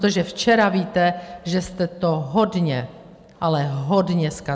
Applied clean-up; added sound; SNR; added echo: none; none; none; none.